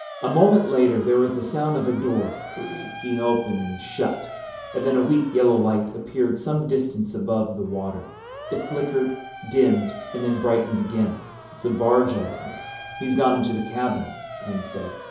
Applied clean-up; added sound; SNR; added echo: none; Motor vehicle (road) / Siren; 15 dB; reverberation time 2.8 s.